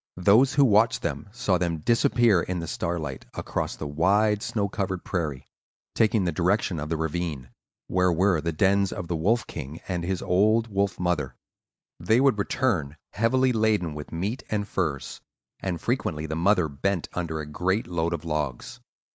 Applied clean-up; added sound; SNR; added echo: neural mask model Resemble Enhance denoiser.